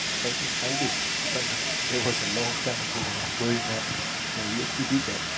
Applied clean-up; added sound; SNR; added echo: none; Fire; -4 dB; reverberation time 2.8 s.